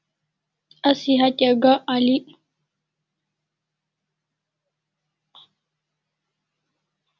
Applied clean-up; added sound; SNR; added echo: none; none; none; none.